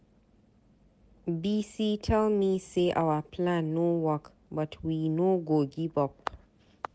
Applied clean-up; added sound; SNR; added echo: none; none; none; none.